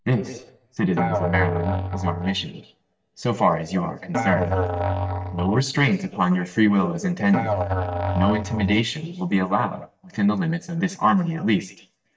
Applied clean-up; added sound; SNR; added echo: neural mask model DeepFilterNet 3.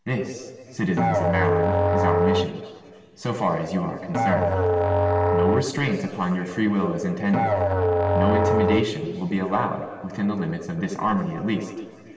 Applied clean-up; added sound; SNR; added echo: none; Musical instrument; -3 dB; reverberation time 2.5 s.